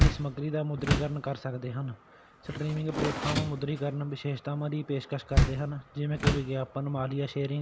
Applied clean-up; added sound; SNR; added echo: none; Door; 0 dB; none.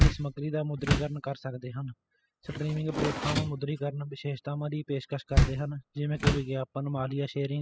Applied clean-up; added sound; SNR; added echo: classical method spectral subtraction.